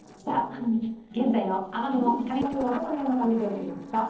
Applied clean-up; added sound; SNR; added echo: neural separator model SepFormer DNS4.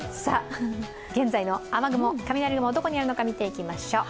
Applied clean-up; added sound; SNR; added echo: none; none; none; none.